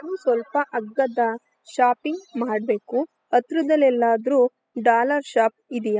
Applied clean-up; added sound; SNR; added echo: classical method spectral subtraction.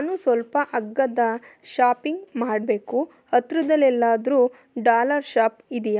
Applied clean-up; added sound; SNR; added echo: none; none; none; none.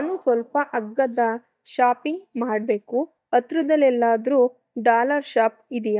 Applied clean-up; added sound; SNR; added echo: neural mask model DeepFilterNet 3.